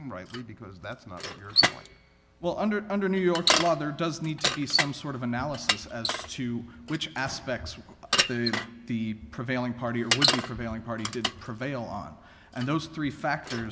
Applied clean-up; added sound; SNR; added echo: none; Bicycle; 1 dB; none.